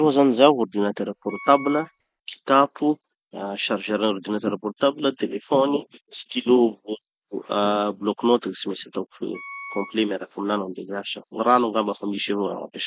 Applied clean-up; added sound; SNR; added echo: none; Cricket + Wind instrument, woodwind instrument; 16 dB; none.